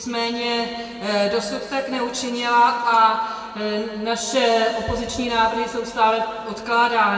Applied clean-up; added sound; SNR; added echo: none; none; none; reverberation time 2.3 s.